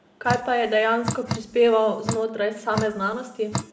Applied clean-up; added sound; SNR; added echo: none; Drip; 8 dB; none.